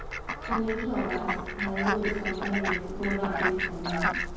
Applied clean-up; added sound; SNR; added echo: none; Fowl; 0 dB; reverberation time 1.2 s.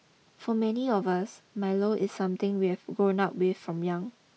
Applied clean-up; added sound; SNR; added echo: none; none; none; none.